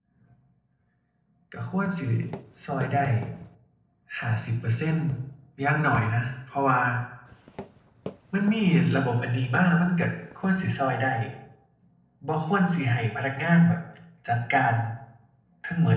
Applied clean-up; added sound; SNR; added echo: neural separator model SepFormer DNS4.